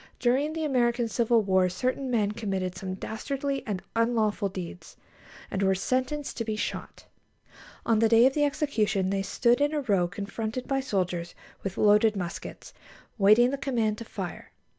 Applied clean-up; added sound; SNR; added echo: none; none; none; none.